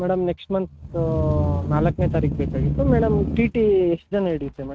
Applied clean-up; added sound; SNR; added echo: neural mask model RNNoise.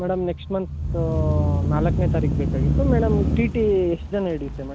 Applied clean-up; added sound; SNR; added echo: none; Engine starting / Accelerating, revving, vroom / Motor vehicle (road); -2 dB; none.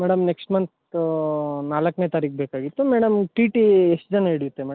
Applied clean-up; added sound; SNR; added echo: none; none; none; none.